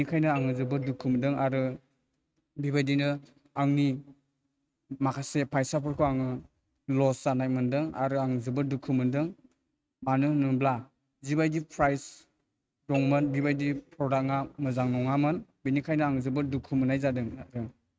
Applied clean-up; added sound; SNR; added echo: neural mask model RNNoise.